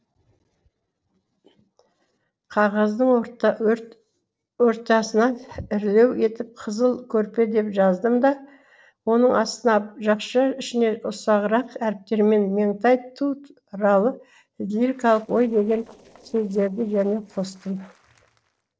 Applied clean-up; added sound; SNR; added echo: neural separator model SepFormer DNS4.